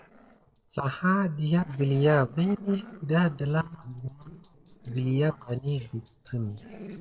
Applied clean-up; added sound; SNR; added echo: neural separator model SepFormer DNS4.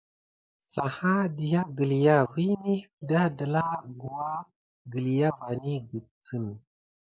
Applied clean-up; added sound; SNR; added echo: none; none; none; none.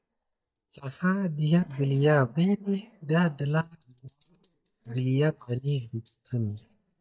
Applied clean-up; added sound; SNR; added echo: neural mask model DeepFilterNet 3.